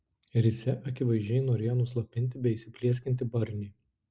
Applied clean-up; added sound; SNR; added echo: none; none; none; none.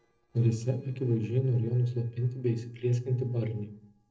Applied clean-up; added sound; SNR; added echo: neural separator model SepFormer DNS4.